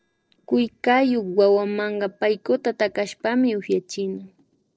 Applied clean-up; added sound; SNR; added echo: neural separator model SepFormer DNS4.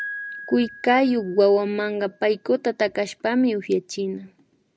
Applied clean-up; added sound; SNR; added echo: none; Piano; 18 dB; none.